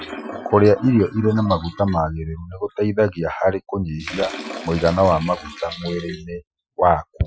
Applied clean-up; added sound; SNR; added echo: classical method Wiener filter.